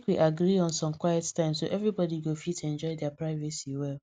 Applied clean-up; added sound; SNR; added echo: none; none; none; none.